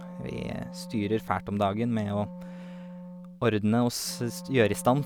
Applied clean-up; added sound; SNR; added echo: none; Wind instrument, woodwind instrument; 14 dB; none.